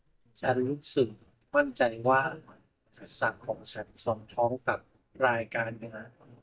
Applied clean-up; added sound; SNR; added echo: neural mask model DeepFilterNet 3.